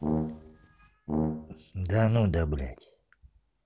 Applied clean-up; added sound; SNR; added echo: none; Brass instrument; 2 dB; none.